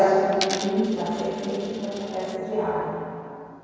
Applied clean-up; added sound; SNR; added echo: none; Coin (dropping); 12 dB; reverberation time 2.2 s.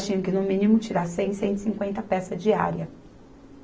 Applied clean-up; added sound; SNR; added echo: none; none; none; none.